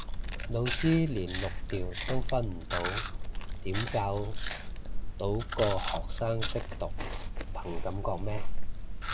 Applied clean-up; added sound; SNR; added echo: none; Chewing, mastication; -3 dB; none.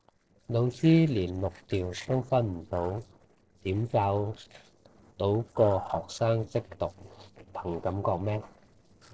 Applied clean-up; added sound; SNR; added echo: neural separator model SepFormer DNS4.